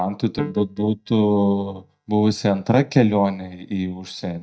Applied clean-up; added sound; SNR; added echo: neural mask model DeepFilterNet 3.